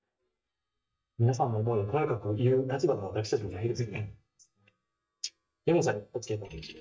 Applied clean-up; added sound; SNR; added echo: neural mask model DeepFilterNet 3.